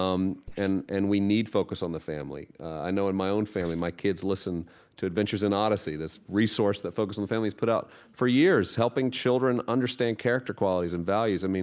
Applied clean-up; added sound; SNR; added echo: neural mask model Resemble Enhance denoiser.